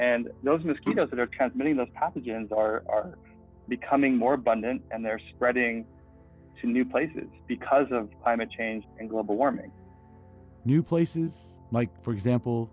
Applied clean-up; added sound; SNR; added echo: none; none; none; none.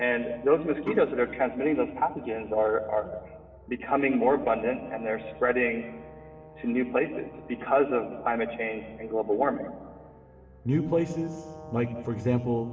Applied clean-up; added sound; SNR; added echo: none; Brass instrument; 19 dB; reverberation time 1.9 s.